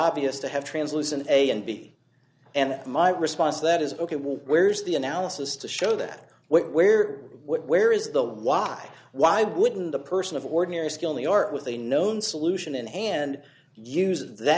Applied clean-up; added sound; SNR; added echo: none; none; none; none.